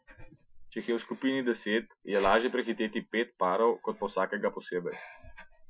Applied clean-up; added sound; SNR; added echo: classical method Wiener filter.